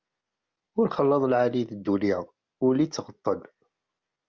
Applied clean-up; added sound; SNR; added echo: none; none; none; none.